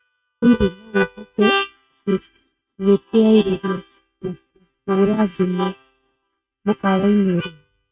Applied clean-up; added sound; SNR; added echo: neural mask model RNNoise.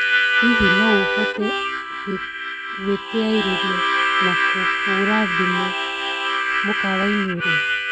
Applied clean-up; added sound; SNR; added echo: none; Harmonica; -4 dB; none.